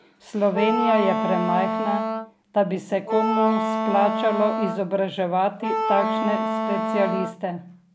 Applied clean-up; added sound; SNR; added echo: none; Wind instrument, woodwind instrument; 2 dB; none.